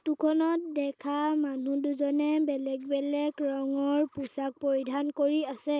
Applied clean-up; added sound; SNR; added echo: none; none; none; none.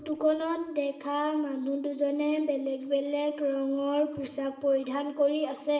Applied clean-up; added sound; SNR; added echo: none; none; none; reverberation time 1.0 s.